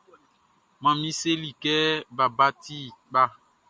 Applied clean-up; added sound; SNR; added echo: none; none; none; none.